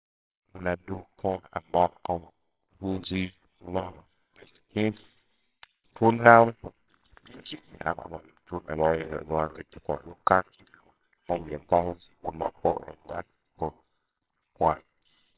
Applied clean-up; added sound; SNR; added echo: neural separator model SepFormer WHAMR!.